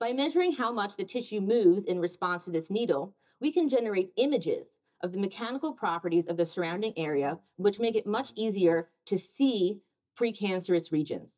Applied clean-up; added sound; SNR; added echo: neural mask model DeepFilterNet 3.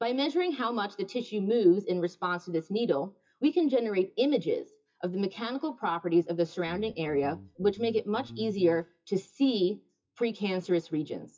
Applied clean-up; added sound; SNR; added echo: classical method WPE with log-MMSE.